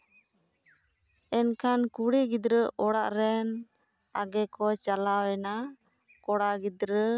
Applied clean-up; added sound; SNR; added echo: none; none; none; none.